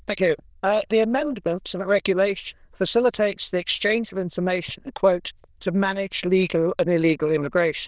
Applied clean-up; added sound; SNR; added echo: neural diffusion model UNIVERSE++.